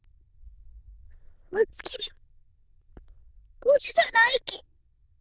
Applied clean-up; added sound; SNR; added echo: neural diffusion model UNIVERSE++.